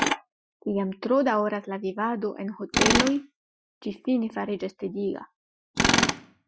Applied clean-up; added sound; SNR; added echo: classical method Wiener filter.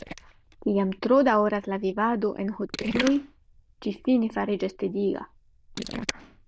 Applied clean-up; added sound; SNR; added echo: neural diffusion model UNIVERSE++.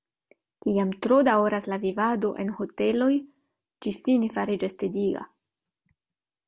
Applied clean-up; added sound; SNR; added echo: none; none; none; none.